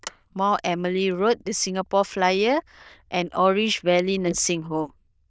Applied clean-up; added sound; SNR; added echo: neural diffusion model UNIVERSE++.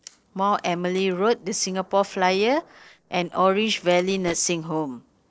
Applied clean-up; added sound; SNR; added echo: neural separator model SepFormer DNS4.